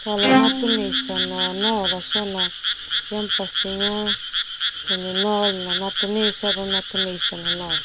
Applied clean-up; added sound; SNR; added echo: none; Frog + Bowed string instrument; -3 dB; none.